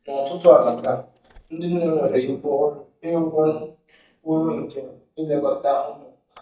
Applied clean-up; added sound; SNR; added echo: neural mask model DeepFilterNet 3.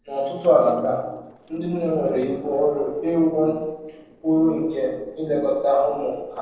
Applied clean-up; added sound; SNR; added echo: neural separator model SepFormer DNS4.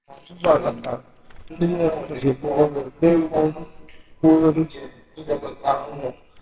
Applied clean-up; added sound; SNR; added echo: neural separator model SepFormer WHAMR!.